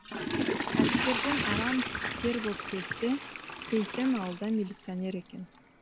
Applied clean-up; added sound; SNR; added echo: none; Toilet flush / Water; 0 dB; none.